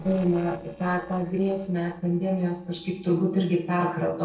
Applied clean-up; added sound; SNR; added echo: neural separator model SepFormer DNS4.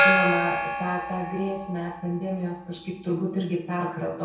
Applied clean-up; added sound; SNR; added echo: none; Gong; 0 dB; reverberation time 0.6 s.